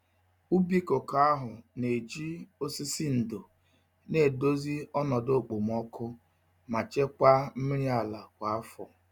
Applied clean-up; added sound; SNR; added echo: none; none; none; none.